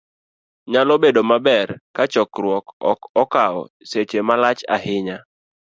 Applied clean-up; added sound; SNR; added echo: none; none; none; none.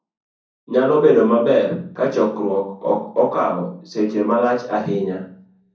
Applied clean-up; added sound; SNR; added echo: none; none; none; reverberation time 0.6 s.